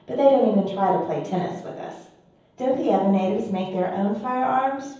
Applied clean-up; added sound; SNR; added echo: none; none; none; reverberation time 0.9 s.